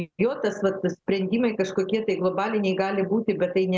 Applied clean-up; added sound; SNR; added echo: none; none; none; none.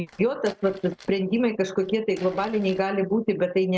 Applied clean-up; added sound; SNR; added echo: neural mask model RNNoise.